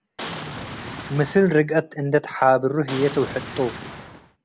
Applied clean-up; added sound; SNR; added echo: none; Boom; 12 dB; none.